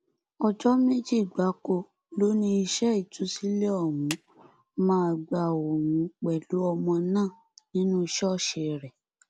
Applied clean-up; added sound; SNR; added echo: none; Clapping; 17 dB; none.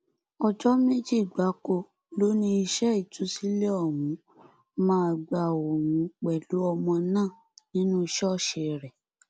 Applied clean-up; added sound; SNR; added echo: none; none; none; none.